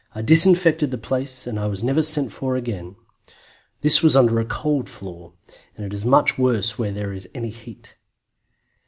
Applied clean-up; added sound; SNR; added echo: none; none; none; none.